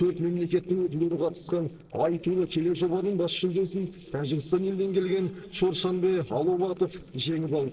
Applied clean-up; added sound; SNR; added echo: neural separator model SepFormer DNS4.